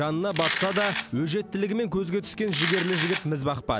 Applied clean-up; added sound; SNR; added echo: none; Domestic sounds, home sounds; 3 dB; none.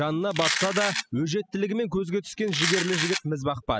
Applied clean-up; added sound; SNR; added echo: classical method spectral subtraction.